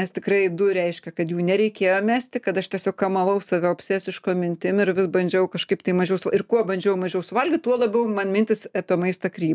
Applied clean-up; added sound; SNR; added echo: none; none; none; none.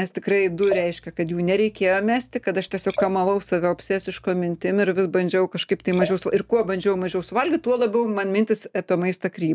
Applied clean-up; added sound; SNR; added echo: none; Liquid; 13 dB; none.